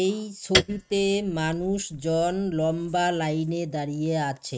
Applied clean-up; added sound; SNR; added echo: neural mask model RNNoise.